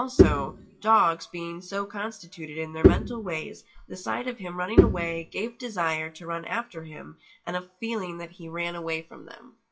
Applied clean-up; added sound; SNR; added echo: classical method WPE with log-MMSE.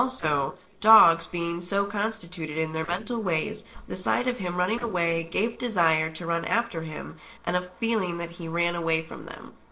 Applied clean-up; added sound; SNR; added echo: neural separator model SepFormer DNS4.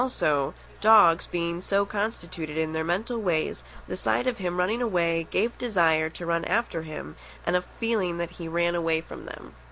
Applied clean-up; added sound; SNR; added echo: none; none; none; none.